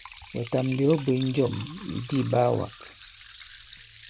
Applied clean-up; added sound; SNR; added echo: none; Liquid; 15 dB; none.